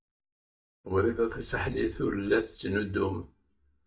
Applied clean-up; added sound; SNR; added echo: neural mask model DeepFilterNet 3.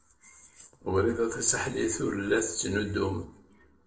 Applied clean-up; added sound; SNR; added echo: neural separator model SepFormer DNS4.